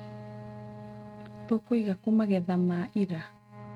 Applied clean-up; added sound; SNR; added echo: neural mask model RNNoise.